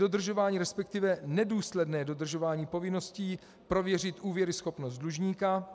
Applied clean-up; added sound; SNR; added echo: none; none; none; none.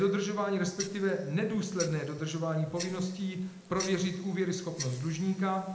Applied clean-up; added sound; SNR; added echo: none; Tick-tock; 15 dB; reverberation time 0.8 s.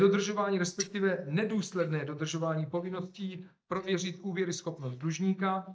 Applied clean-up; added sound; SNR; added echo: neural mask model DeepFilterNet 3.